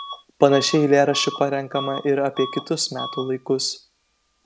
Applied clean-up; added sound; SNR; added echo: none; Bus / Alarm; 14 dB; none.